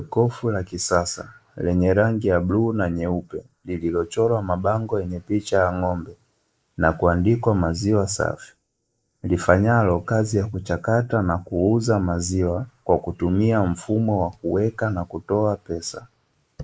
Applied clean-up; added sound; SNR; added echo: neural mask model Resemble Enhance denoiser.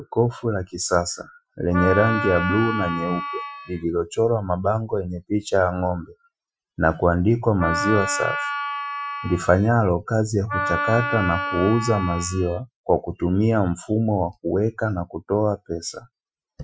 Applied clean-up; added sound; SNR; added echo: classical method Wiener filter.